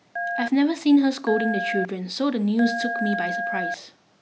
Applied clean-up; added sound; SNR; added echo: none; Telephone; 6 dB; none.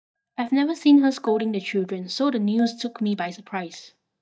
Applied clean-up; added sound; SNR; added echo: neural mask model DeepFilterNet 3.